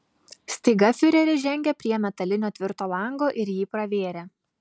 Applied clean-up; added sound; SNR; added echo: none; none; none; none.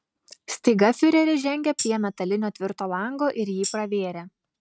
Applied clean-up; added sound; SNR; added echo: neural mask model RNNoise.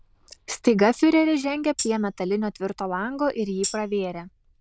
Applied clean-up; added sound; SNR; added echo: neural diffusion model UNIVERSE++.